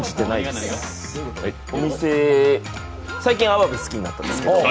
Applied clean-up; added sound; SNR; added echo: none; none; none; none.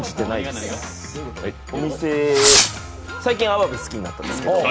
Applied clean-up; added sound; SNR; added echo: none; Fireworks; -3 dB; none.